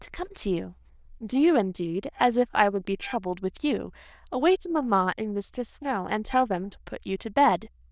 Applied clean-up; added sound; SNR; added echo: neural diffusion model UNIVERSE++.